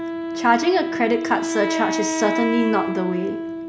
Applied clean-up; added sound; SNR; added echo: none; Wind instrument, woodwind instrument; 3 dB; none.